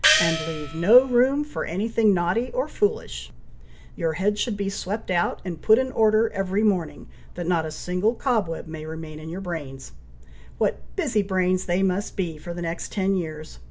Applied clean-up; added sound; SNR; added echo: none; Gong; 1 dB; none.